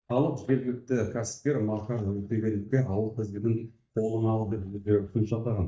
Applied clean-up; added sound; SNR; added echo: neural mask model DeepFilterNet 3.